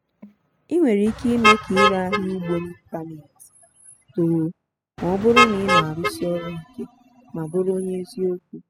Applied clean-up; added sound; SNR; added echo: classical method spectral subtraction.